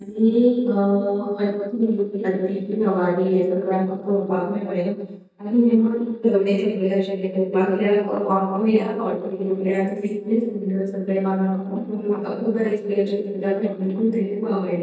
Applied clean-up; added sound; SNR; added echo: neural mask model DeepFilterNet 3.